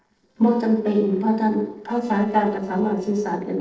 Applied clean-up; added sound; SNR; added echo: neural separator model SepFormer DNS4.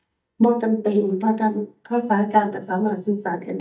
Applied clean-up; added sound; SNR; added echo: neural mask model DeepFilterNet 3.